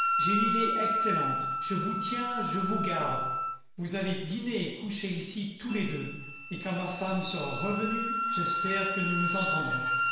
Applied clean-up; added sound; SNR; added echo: none; Wind instrument, woodwind instrument; -1 dB; reverberation time 0.9 s.